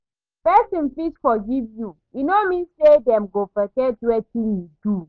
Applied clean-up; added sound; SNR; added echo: none; none; none; none.